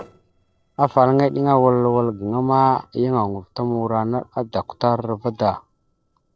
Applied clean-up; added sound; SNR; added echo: neural separator model SepFormer DNS4.